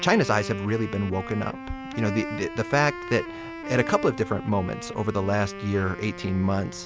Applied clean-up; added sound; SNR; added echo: none; Wind instrument, woodwind instrument; 10 dB; none.